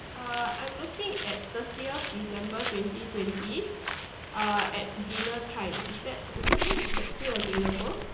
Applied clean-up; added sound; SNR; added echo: none; Bird; 0 dB; reverberation time 0.9 s.